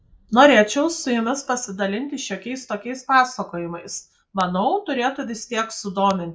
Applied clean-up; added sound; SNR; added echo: none; none; none; none.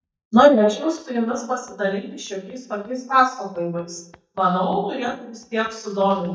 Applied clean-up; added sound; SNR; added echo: neural mask model DeepFilterNet 3.